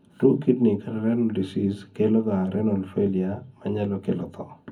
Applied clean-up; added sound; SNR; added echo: none; none; none; reverberation time 0.4 s.